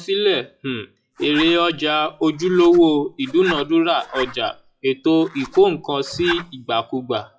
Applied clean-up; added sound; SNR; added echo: classical method WPE with log-MMSE.